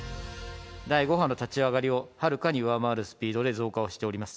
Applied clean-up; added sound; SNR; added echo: none; none; none; none.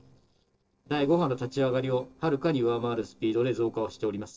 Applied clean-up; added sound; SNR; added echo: neural separator model SepFormer DNS4.